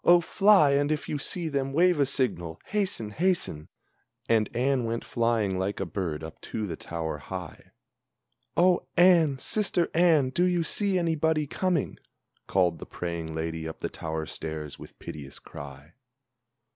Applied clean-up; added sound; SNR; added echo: none; none; none; none.